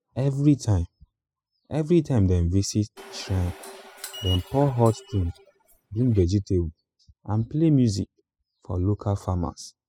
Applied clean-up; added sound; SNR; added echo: classical method spectral subtraction.